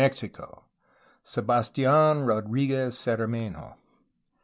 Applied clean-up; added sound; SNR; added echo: none; none; none; none.